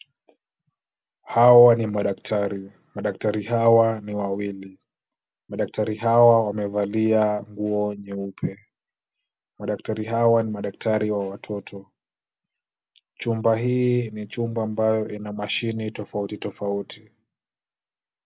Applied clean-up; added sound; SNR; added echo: none; none; none; none.